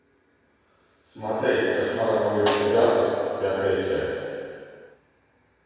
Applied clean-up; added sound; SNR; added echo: none; Snare drum; 10 dB; reverberation time 2.2 s.